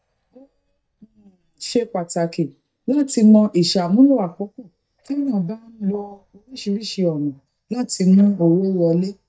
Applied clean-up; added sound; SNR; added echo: neural mask model DeepFilterNet 3.